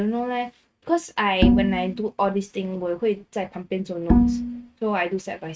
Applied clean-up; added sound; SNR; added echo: neural mask model RNNoise.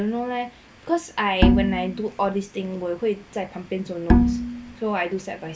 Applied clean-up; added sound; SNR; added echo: none; Bowed string instrument; -5 dB; none.